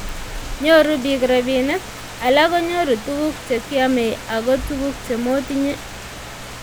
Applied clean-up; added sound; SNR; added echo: none; Rain; 12 dB; none.